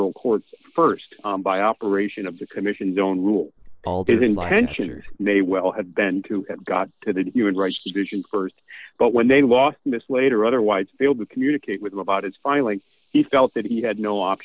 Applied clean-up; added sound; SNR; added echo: neural separator model SepFormer DNS4.